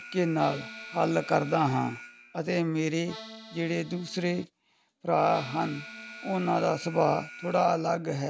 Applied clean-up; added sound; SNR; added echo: none; Alarm + Accordion; 16 dB; none.